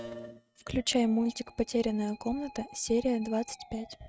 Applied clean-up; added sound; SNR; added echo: neural mask model RNNoise.